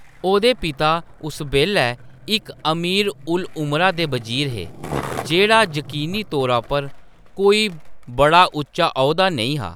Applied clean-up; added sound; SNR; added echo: none; Skateboard; 18 dB; none.